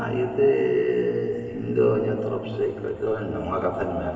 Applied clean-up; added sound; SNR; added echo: none; none; none; reverberation time 2.8 s.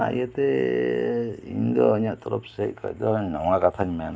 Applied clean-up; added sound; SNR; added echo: none; none; none; none.